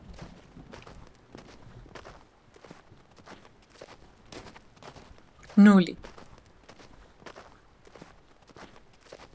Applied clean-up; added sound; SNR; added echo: none; Walk, footsteps + Thunder / Rain; 19 dB; none.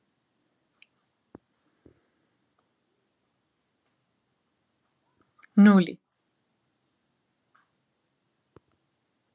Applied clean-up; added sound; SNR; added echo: none; none; none; none.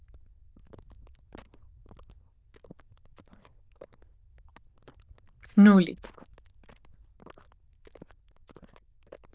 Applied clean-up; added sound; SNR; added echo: neural diffusion model UNIVERSE++.